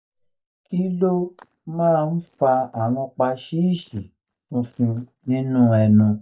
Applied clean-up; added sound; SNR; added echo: neural mask model DeepFilterNet 3.